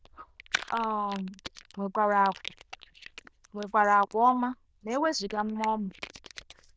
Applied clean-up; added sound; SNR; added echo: neural diffusion model UNIVERSE++.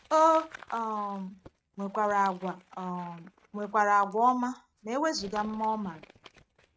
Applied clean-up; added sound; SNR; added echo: neural mask model RNNoise.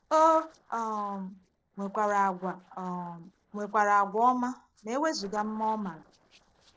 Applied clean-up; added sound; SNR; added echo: neural separator model SepFormer DNS4.